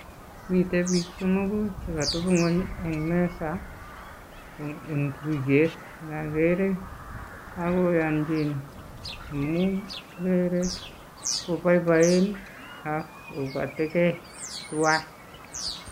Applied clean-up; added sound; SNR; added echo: none; Bird vocalization, bird call, bird song; 12 dB; none.